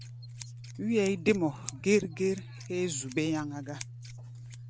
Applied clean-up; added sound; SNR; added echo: none; Scissors; 12 dB; none.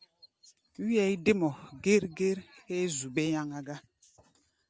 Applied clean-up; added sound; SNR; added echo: none; none; none; none.